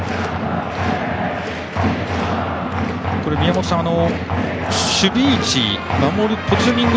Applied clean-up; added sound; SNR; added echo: none; none; none; none.